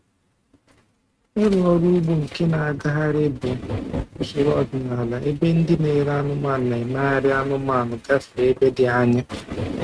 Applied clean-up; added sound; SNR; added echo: neural mask model RNNoise.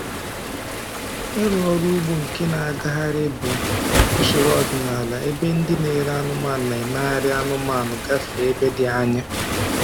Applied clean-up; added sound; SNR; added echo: none; Waves, surf; 3 dB; none.